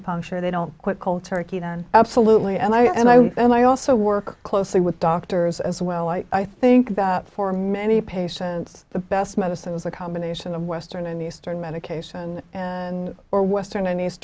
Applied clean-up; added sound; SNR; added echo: none; none; none; none.